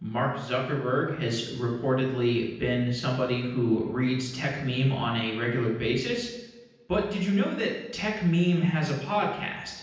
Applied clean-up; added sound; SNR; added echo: none; none; none; reverberation time 0.9 s.